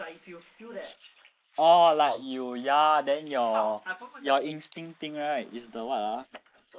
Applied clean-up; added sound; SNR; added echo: neural mask model Resemble Enhance denoiser.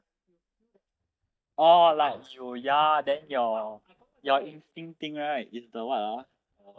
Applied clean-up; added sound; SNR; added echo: neural mask model DeepFilterNet 3.